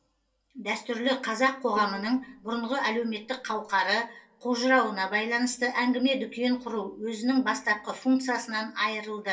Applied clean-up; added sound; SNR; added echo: none; Bowed string instrument; 18 dB; reverberation time 0.2 s.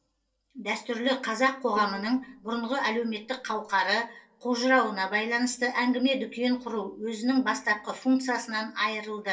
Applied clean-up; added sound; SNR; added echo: neural separator model SepFormer DNS4.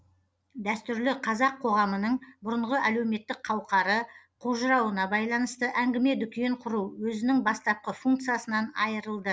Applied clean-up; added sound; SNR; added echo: none; none; none; none.